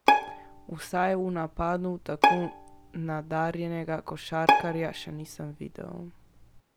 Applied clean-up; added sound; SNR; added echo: none; Bowed string instrument; -2 dB; none.